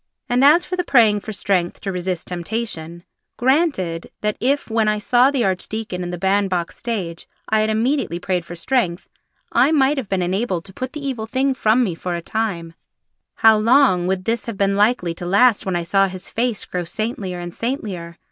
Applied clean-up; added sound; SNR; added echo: none; none; none; none.